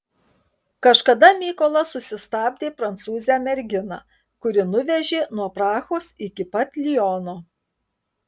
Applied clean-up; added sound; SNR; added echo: none; none; none; none.